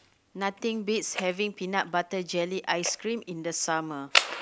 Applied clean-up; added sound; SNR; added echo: none; Fire; 5 dB; none.